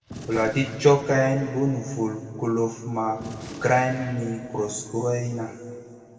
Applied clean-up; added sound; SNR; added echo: none; Gunshot, gunfire; 18 dB; reverberation time 2.4 s.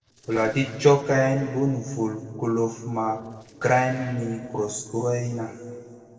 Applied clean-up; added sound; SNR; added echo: neural separator model SepFormer DNS4.